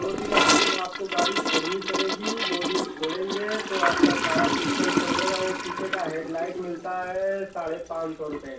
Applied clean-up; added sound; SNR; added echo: none; Toilet flush / Gurgling; -4 dB; reverberation time 0.4 s.